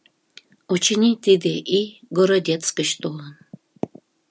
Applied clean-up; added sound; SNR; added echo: none; none; none; none.